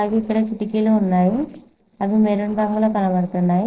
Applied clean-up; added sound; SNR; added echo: neural separator model SepFormer DNS4.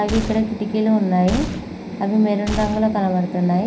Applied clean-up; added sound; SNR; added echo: none; Gunshot, gunfire; 12 dB; reverberation time 0.5 s.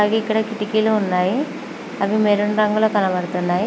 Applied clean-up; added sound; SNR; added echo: none; none; none; none.